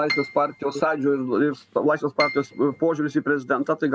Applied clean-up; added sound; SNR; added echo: none; Piano; 12 dB; none.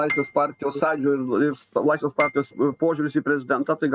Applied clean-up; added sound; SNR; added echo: neural mask model RNNoise.